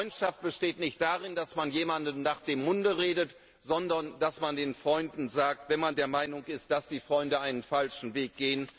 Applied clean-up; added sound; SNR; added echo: none; none; none; none.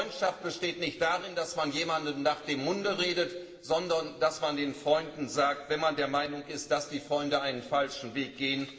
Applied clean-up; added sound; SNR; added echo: none; none; none; reverberation time 1.1 s.